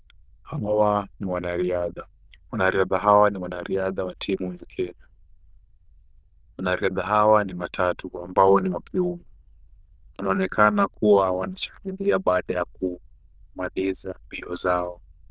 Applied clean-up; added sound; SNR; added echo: neural diffusion model UNIVERSE++.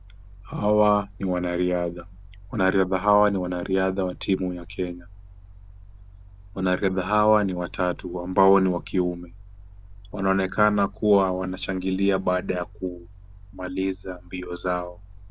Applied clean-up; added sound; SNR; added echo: none; Mechanical fan; 19 dB; none.